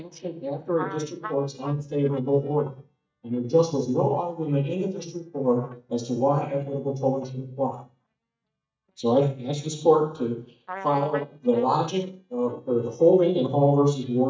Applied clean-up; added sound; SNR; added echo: neural mask model DeepFilterNet 3.